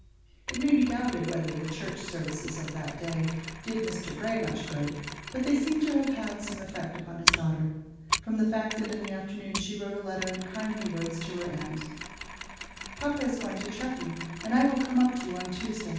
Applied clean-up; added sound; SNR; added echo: none; Mechanisms; 7 dB; reverberation time 1.2 s.